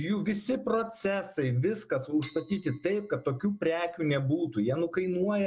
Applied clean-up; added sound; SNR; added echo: neural separator model SepFormer DNS4.